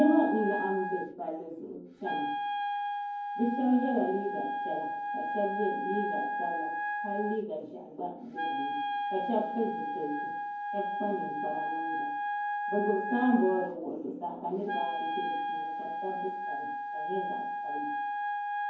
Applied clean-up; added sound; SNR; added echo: none; Wind instrument, woodwind instrument; 1 dB; reverberation time 0.9 s.